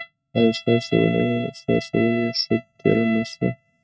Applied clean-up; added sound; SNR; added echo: neural mask model RNNoise.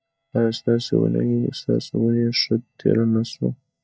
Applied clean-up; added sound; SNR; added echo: neural mask model DeepFilterNet 3.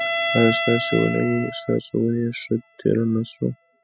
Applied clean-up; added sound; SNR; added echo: classical method spectral subtraction.